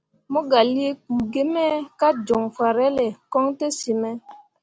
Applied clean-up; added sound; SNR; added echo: none; none; none; none.